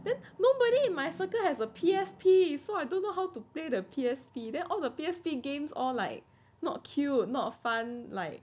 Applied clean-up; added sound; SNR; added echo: none; none; none; none.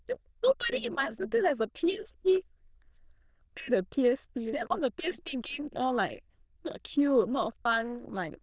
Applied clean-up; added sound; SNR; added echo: neural diffusion model UNIVERSE++.